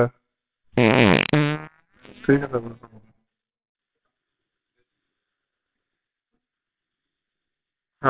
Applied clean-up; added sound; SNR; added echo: neural separator model SepFormer WHAMR!.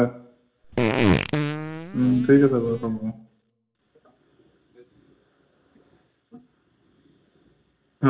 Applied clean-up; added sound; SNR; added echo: none; Fart; -2 dB; reverberation time 0.4 s.